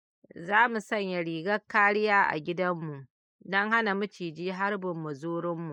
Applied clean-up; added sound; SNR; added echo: neural mask model Resemble Enhance denoiser.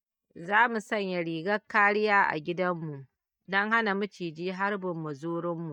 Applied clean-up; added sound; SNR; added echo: neural mask model DeepFilterNet 3.